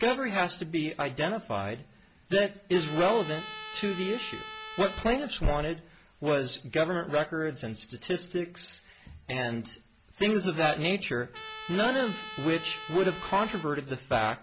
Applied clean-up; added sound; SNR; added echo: none; Trumpet; 12 dB; none.